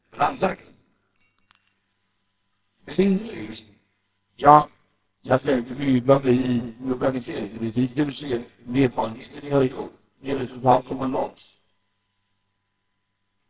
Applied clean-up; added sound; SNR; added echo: neural separator model SepFormer WHAMR!.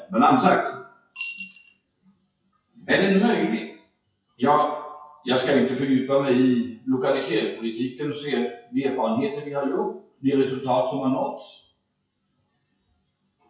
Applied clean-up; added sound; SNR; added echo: classical method WPE with log-MMSE.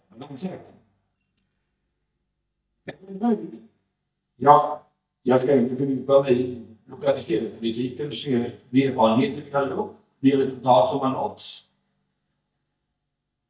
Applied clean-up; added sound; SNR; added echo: neural mask model DeepFilterNet 3.